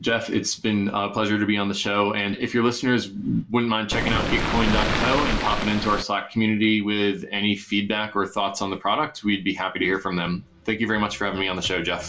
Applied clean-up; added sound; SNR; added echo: none; Waves, surf; 0 dB; reverberation time 0.2 s.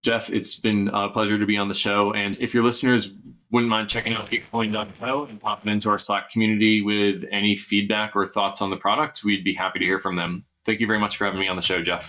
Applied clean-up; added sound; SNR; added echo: neural mask model DeepFilterNet 3.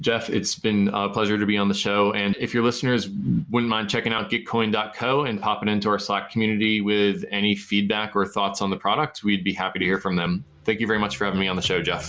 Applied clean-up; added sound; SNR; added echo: none; none; none; none.